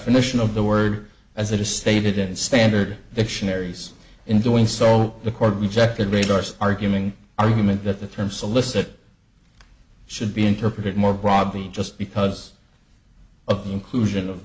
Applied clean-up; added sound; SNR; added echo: none; none; none; none.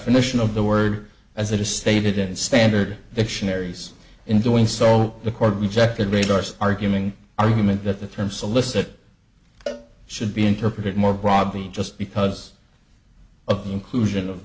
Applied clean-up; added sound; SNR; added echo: none; Cowbell; 19 dB; none.